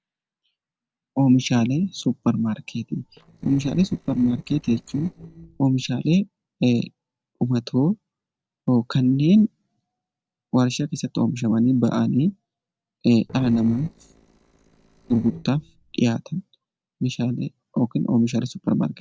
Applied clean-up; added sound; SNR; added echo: neural separator model SepFormer DNS4.